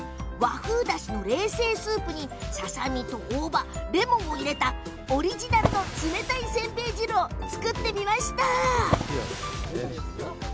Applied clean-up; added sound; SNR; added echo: none; Drawer open or close; 5 dB; none.